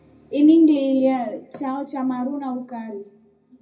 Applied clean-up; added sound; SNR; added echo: none; none; none; reverberation time 0.4 s.